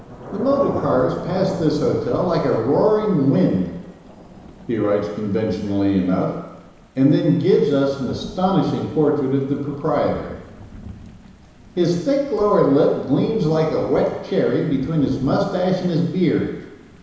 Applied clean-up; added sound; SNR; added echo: none; Thunder / Rain; 16 dB; reverberation time 1.0 s.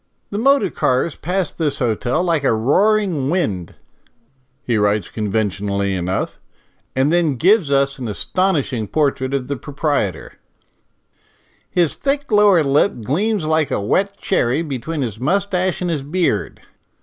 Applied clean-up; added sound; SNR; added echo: none; none; none; none.